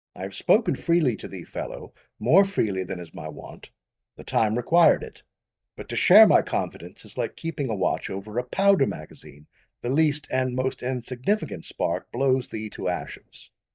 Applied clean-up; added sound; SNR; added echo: neural mask model DeepFilterNet 3.